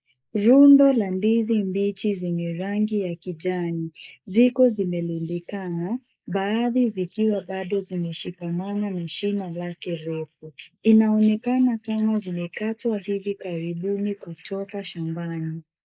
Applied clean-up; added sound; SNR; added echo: neural mask model Resemble Enhance denoiser.